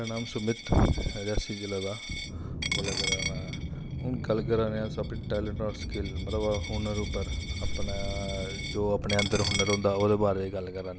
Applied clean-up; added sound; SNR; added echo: none; Aircraft + Coin (dropping); 4 dB; none.